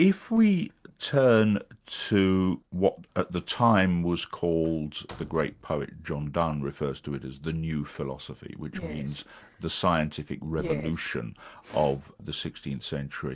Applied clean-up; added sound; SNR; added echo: neural separator model SepFormer DNS4.